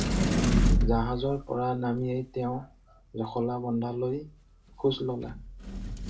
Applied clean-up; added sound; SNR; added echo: none; Sliding door; -1 dB; reverberation time 0.2 s.